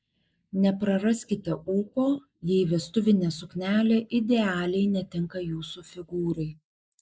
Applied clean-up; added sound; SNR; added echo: neural mask model Resemble Enhance denoiser.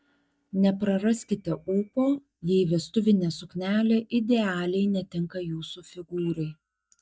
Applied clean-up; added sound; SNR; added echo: neural mask model DeepFilterNet 3.